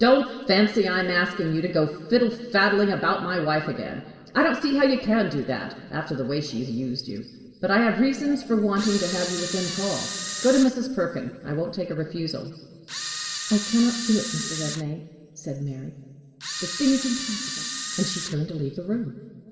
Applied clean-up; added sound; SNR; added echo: none; Camera; 7 dB; reverberation time 2.2 s.